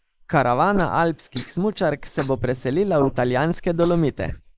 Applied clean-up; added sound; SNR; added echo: neural mask model Resemble Enhance denoiser.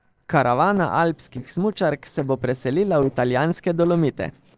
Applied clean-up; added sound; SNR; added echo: neural separator model SepFormer DNS4.